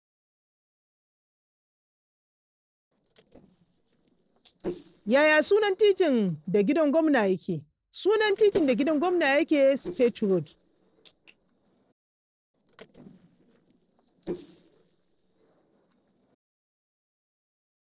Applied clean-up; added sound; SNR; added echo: neural separator model SepFormer DNS4.